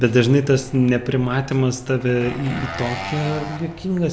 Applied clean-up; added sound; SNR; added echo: none; Engine; 14 dB; none.